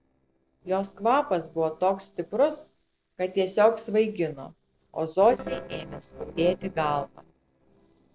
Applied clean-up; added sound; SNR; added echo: neural separator model SepFormer DNS4.